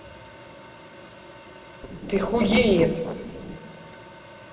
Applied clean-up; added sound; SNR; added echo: neural separator model SepFormer DNS4.